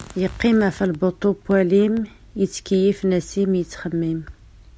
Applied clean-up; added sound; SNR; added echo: none; none; none; none.